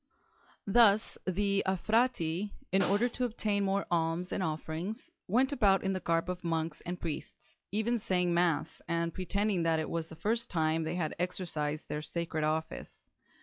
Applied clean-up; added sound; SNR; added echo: classical method log-MMSE.